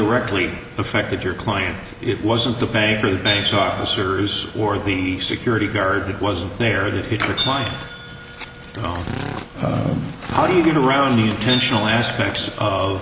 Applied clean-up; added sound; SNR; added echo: none; Hi-hat + Drill; 11 dB; none.